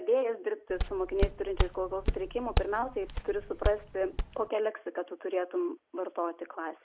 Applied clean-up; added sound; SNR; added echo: none; Walk, footsteps; 0 dB; none.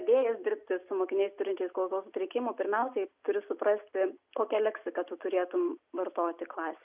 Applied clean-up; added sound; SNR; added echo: none; none; none; none.